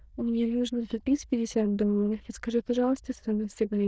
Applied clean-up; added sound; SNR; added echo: neural diffusion model UNIVERSE++.